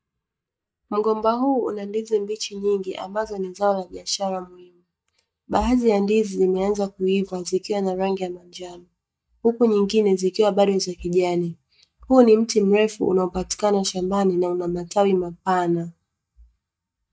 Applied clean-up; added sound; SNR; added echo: neural mask model DeepFilterNet 3.